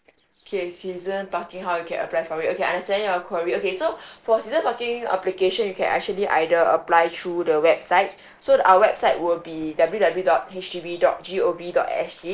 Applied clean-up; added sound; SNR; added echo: neural separator model SepFormer DNS4.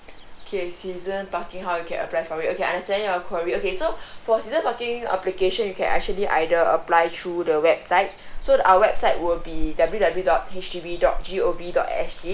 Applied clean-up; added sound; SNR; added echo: none; Ocean; 6 dB; none.